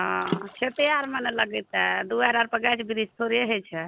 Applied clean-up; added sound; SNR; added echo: none; Water / Splash, splatter; 14 dB; none.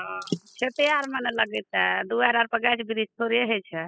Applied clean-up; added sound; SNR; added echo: classical method spectral subtraction.